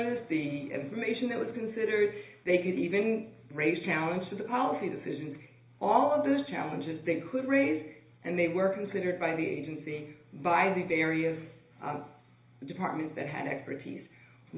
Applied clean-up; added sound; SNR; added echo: none; none; none; reverberation time 0.4 s.